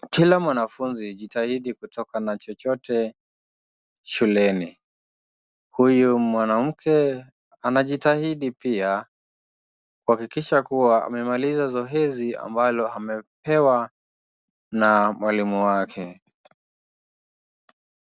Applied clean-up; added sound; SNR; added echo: none; none; none; none.